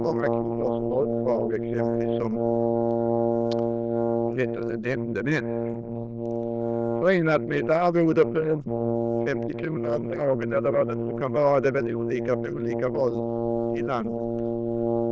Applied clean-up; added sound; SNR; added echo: neural diffusion model UNIVERSE++.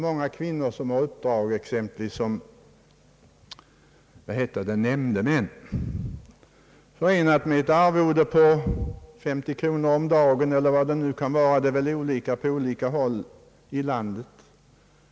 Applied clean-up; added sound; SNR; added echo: none; none; none; none.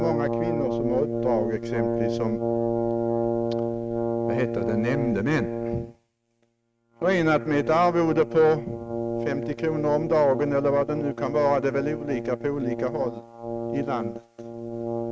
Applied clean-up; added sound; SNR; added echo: neural mask model RNNoise.